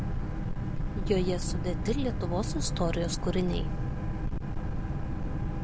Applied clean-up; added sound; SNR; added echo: none; Boat, Water vehicle; -4 dB; none.